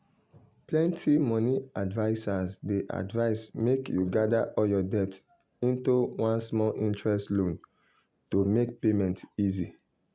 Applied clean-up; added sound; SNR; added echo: none; none; none; none.